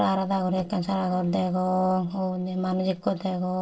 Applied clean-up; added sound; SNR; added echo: neural separator model SepFormer DNS4.